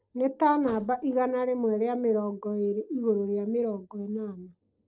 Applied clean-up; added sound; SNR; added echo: neural separator model SepFormer DNS4.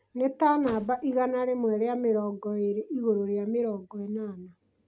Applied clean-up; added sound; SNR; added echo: none; Slam / Microwave oven; 18 dB; none.